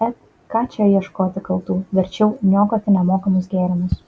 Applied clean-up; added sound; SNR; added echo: none; none; none; none.